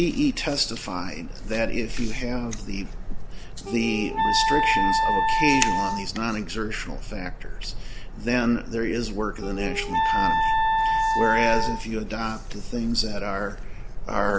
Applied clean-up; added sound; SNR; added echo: none; Wind instrument, woodwind instrument; -1 dB; none.